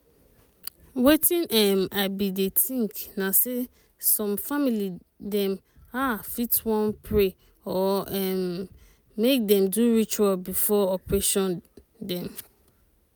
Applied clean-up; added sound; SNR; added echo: none; none; none; none.